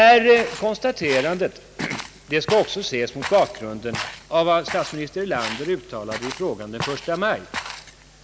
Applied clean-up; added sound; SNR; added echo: none; Walk, footsteps; 13 dB; none.